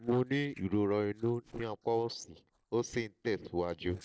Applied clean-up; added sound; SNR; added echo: neural separator model SepFormer DNS4.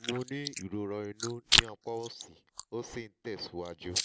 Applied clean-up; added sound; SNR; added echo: none; Chewing, mastication; -4 dB; none.